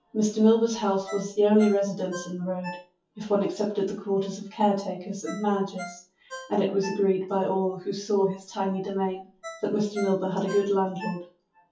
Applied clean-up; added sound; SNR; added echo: classical method WPE with log-MMSE.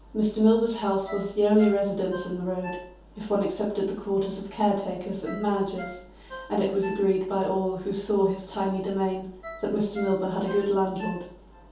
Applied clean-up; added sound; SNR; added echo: none; Ringtone; 19 dB; reverberation time 0.6 s.